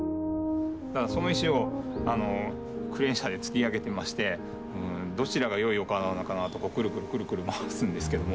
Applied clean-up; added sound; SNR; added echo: none; none; none; none.